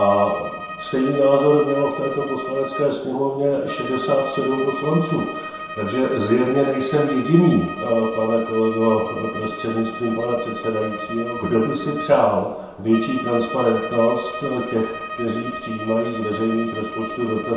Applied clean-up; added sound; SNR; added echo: none; Bowed string instrument; 10 dB; reverberation time 0.7 s.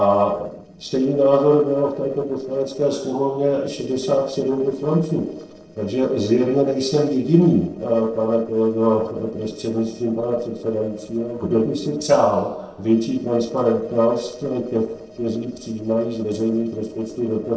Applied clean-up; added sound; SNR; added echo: neural separator model SepFormer DNS4.